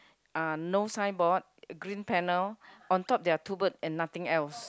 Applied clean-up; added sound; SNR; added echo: none; none; none; none.